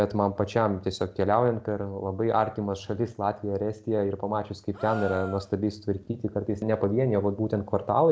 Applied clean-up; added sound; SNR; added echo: none; Gasp; 16 dB; none.